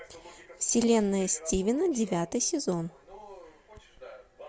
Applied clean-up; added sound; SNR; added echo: none; none; none; none.